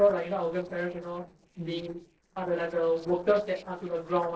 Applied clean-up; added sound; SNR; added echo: neural separator model SepFormer DNS4.